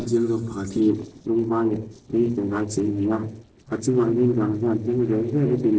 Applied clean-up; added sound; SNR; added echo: neural separator model SepFormer DNS4.